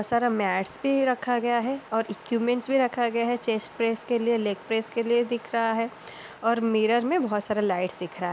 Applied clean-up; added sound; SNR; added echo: none; none; none; none.